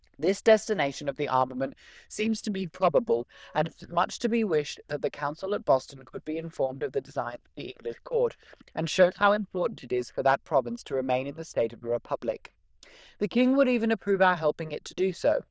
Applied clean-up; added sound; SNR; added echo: neural diffusion model UNIVERSE++.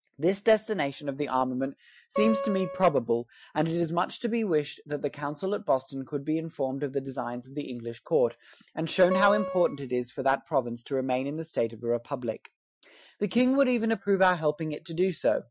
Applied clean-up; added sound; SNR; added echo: classical method Wiener filter.